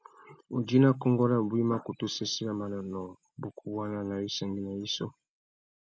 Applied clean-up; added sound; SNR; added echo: none; none; none; none.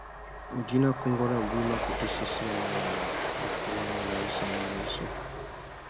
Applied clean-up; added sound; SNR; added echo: none; Train; 1 dB; none.